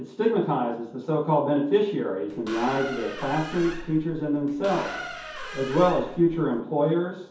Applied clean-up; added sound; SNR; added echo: none; Squeak; 12 dB; reverberation time 0.6 s.